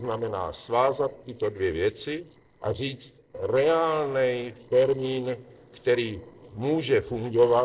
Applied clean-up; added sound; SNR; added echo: neural separator model SepFormer DNS4.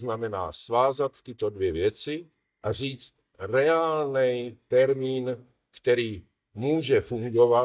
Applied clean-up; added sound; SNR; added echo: neural mask model DeepFilterNet 3.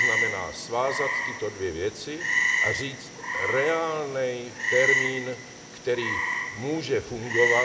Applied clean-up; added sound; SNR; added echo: none; Frog; -1 dB; reverberation time 0.8 s.